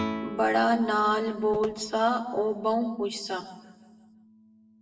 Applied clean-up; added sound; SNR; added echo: none; Guitar; 12 dB; reverberation time 1.2 s.